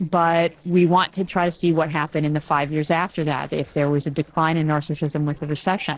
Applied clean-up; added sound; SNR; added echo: neural separator model SepFormer DNS4.